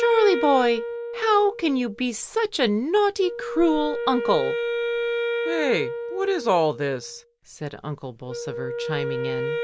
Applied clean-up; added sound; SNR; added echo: none; Wind instrument, woodwind instrument; 5 dB; none.